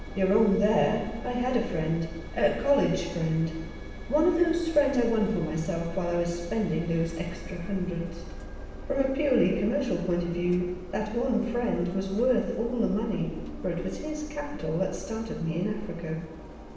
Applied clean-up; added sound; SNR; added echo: none; Engine; 11 dB; reverberation time 0.9 s.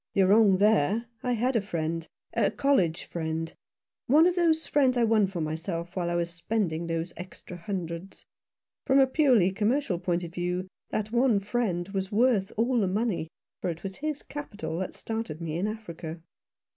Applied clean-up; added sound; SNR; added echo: none; none; none; none.